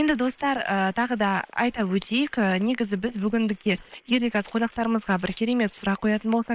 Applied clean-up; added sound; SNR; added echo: neural separator model SepFormer WHAM!.